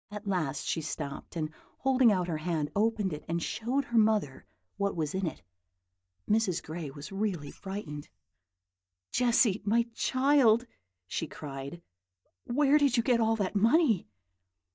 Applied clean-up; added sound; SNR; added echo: neural mask model DeepFilterNet 3.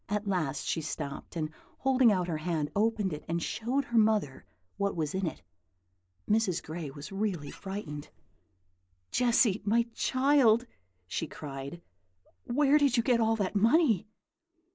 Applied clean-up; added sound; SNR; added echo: neural mask model Resemble Enhance denoiser.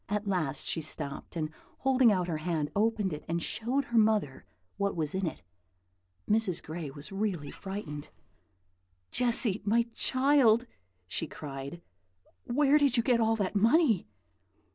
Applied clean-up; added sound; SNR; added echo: none; Squeak; 20 dB; none.